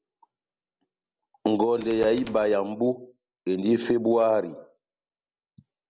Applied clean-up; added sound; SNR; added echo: none; Tools; 18 dB; none.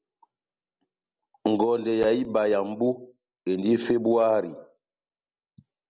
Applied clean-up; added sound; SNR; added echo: none; none; none; none.